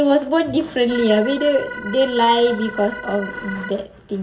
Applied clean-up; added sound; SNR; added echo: none; Organ; 12 dB; reverberation time 0.7 s.